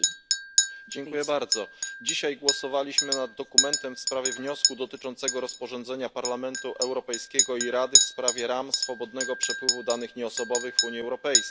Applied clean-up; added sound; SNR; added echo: none; Chink, clink; -3 dB; none.